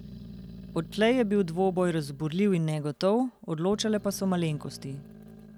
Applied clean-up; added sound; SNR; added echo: none; Growling; 18 dB; none.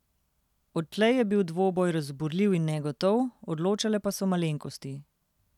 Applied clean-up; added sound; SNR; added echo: none; none; none; none.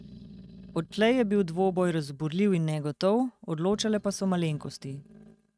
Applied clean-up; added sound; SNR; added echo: neural mask model RNNoise.